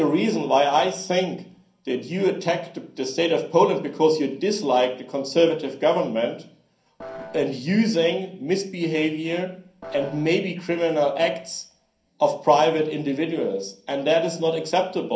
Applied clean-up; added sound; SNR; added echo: none; Piano; 14 dB; reverberation time 0.6 s.